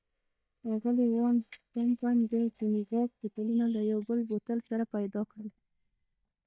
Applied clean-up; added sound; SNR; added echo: neural mask model DeepFilterNet 3.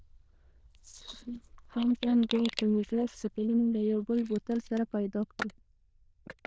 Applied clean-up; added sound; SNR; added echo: neural diffusion model UNIVERSE++.